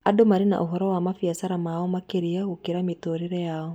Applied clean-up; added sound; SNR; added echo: none; none; none; none.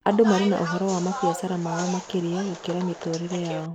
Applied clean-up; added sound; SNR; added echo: none; Bus; 8 dB; none.